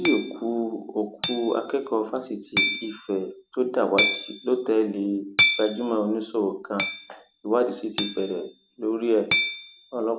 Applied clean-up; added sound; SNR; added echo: none; Hammer; 4 dB; none.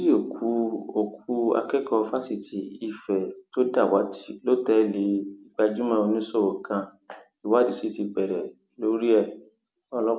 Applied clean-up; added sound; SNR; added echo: none; none; none; none.